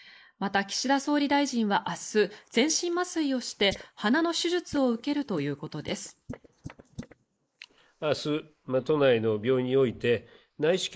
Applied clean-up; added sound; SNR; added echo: neural mask model Resemble Enhance denoiser.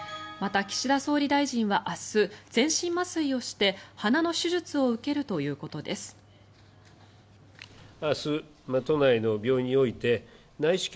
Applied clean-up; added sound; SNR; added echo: none; none; none; none.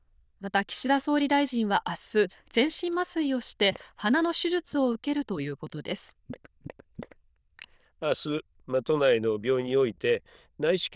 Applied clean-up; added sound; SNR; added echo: neural diffusion model UNIVERSE++.